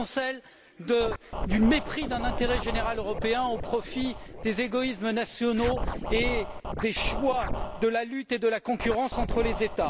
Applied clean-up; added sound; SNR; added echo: none; Scratching (performance technique); 5 dB; none.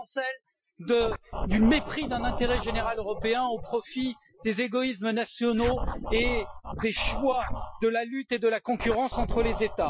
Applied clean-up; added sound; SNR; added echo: classical method Wiener filter.